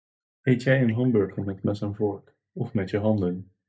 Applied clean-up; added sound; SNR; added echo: neural mask model DeepFilterNet 3.